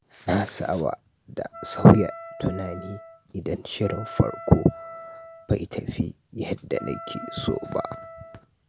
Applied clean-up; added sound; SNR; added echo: none; Wind instrument, woodwind instrument; 15 dB; none.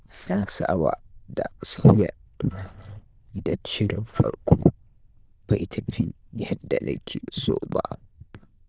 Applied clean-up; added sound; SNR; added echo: neural diffusion model UNIVERSE++.